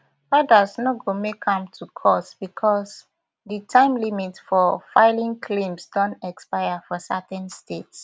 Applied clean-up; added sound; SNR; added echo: none; none; none; none.